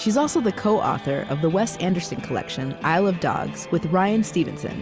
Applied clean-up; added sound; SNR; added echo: none; none; none; none.